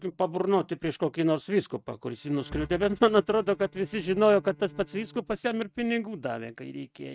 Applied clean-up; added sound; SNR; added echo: neural mask model RNNoise.